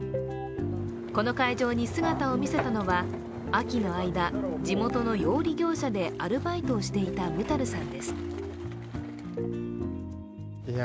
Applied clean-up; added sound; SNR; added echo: none; none; none; none.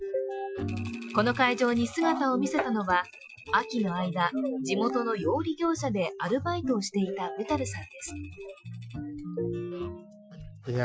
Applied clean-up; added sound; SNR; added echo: classical method Wiener filter.